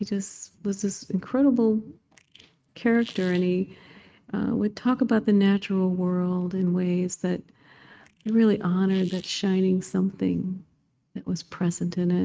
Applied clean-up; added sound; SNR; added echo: neural mask model RNNoise.